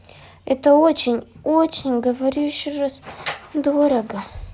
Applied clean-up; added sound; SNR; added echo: none; none; none; none.